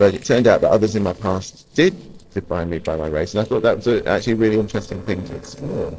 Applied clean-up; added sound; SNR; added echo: neural separator model SepFormer DNS4.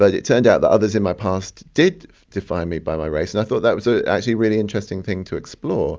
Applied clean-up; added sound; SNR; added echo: none; none; none; none.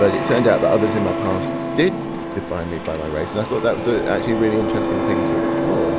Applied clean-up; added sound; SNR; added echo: none; Printer; 2 dB; none.